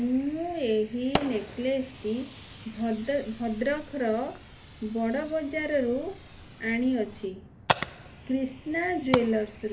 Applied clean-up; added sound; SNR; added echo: none; Fire; 9 dB; reverberation time 0.3 s.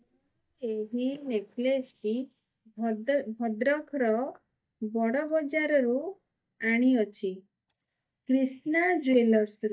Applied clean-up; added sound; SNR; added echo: neural mask model DeepFilterNet 3.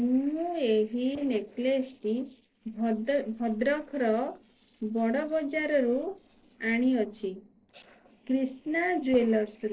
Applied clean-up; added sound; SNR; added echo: neural separator model SepFormer DNS4.